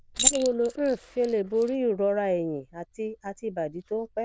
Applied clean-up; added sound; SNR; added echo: neural diffusion model UNIVERSE++.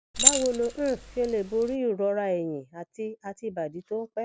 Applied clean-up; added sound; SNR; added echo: none; Keys jangling; -3 dB; none.